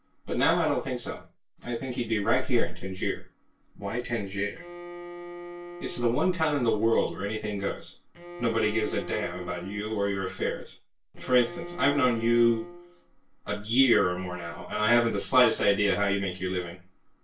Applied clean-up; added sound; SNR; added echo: none; Bowed string instrument; 14 dB; reverberation time 0.2 s.